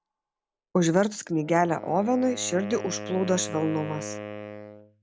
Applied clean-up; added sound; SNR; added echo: none; Wind instrument, woodwind instrument; 12 dB; none.